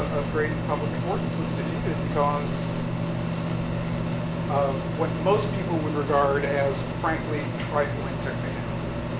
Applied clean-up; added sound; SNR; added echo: none; Microwave oven; -1 dB; none.